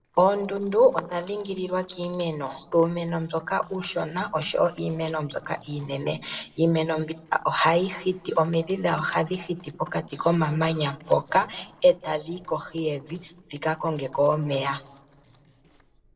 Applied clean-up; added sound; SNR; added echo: neural separator model SepFormer DNS4.